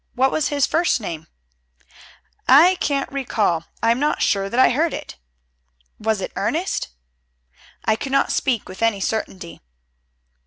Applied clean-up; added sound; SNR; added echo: none; none; none; none.